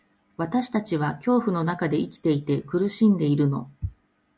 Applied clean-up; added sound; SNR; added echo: none; none; none; none.